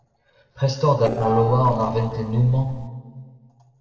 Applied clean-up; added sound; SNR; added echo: neural separator model SepFormer DNS4.